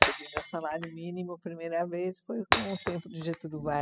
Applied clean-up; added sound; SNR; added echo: classical method spectral subtraction.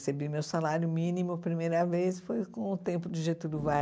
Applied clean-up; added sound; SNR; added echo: none; none; none; none.